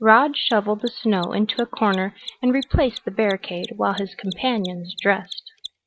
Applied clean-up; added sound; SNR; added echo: neural mask model RNNoise.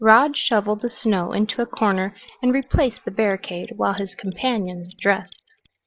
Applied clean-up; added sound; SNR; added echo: neural separator model SepFormer DNS4.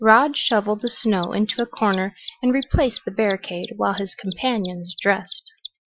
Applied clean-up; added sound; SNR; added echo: classical method Wiener filter.